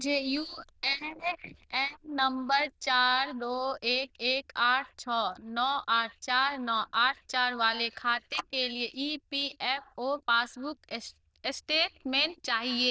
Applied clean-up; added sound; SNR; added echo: neural diffusion model UNIVERSE++.